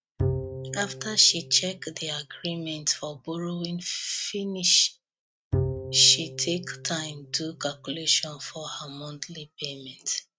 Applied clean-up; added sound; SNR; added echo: neural mask model RNNoise.